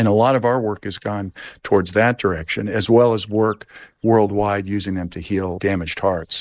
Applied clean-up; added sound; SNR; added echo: neural mask model Resemble Enhance denoiser.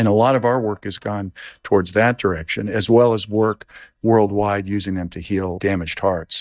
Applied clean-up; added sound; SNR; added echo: neural mask model DeepFilterNet 3.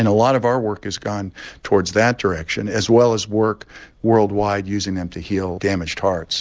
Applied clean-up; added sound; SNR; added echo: none; none; none; none.